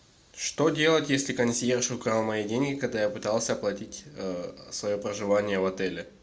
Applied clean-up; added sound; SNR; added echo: none; none; none; none.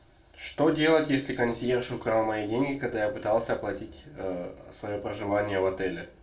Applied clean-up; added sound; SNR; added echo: none; none; none; reverberation time 0.2 s.